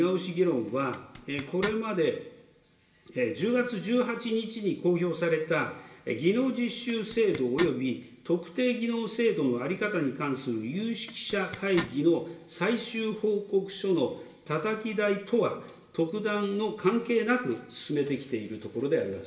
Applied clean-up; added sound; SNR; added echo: none; Zipper (clothing); 13 dB; reverberation time 0.5 s.